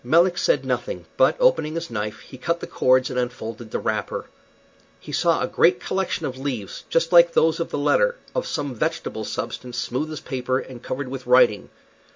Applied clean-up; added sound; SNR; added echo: none; none; none; none.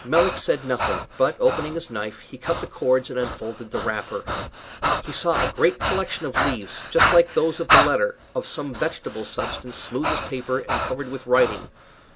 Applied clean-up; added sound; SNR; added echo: none; Breathing; 2 dB; none.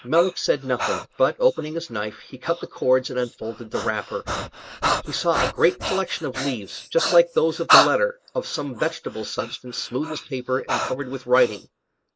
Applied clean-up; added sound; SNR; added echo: neural mask model Resemble Enhance denoiser.